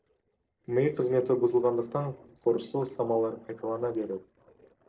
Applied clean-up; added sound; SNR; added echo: neural separator model SepFormer DNS4.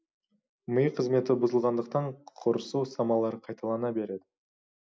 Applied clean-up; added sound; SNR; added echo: none; none; none; none.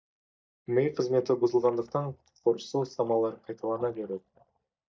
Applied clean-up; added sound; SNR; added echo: neural mask model DeepFilterNet 3.